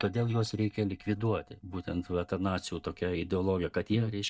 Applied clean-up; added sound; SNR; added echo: neural mask model DeepFilterNet 3.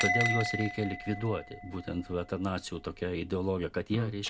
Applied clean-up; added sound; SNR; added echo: none; Bell; 4 dB; none.